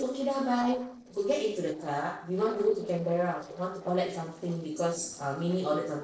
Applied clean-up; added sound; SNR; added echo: neural separator model SepFormer DNS4.